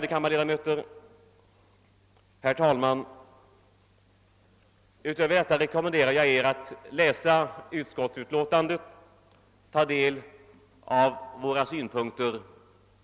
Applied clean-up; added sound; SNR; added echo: none; none; none; none.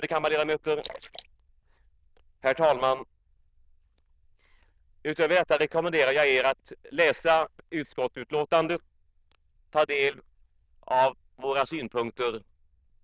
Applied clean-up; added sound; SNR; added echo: neural diffusion model UNIVERSE++.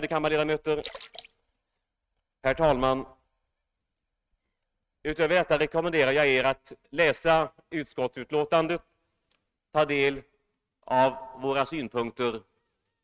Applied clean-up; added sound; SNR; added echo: neural mask model RNNoise.